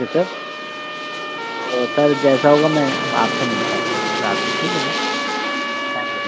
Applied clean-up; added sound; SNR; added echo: none; Aircraft + Motor vehicle (road) / Siren; 1 dB; none.